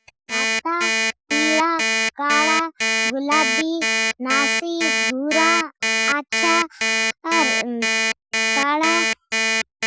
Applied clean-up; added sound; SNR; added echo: classical method Wiener filter.